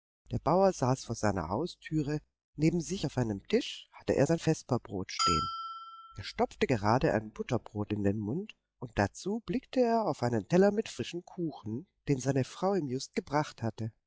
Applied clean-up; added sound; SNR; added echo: classical method log-MMSE.